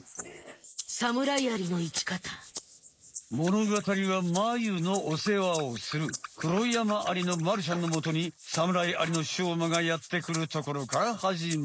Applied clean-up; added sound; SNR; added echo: neural mask model Resemble Enhance denoiser.